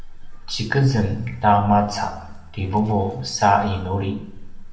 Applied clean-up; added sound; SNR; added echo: none; Livestock, farm animals, working animals; 14 dB; reverberation time 0.7 s.